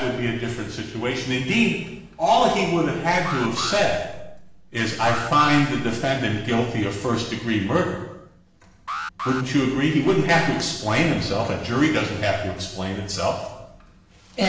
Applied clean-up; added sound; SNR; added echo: none; Alarm; 12 dB; reverberation time 0.9 s.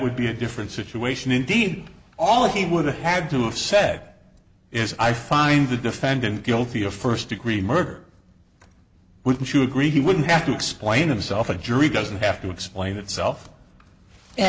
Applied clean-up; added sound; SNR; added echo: none; none; none; none.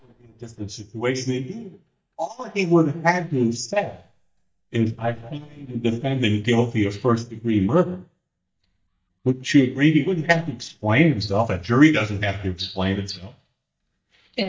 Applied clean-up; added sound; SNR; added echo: neural mask model DeepFilterNet 3.